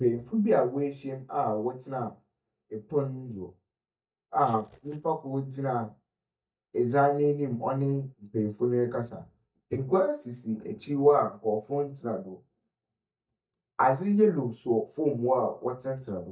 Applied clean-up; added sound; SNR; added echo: neural mask model DeepFilterNet 3.